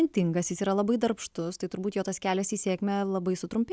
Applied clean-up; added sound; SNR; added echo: none; none; none; none.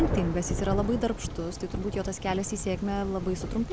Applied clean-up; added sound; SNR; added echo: none; Thunder; 3 dB; none.